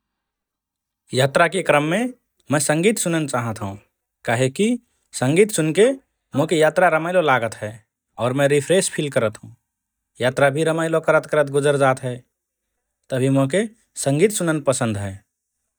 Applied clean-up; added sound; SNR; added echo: neural mask model DeepFilterNet 3.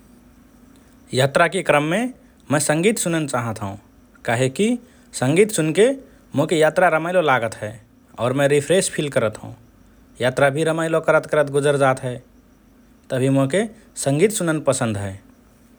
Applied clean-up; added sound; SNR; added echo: none; none; none; none.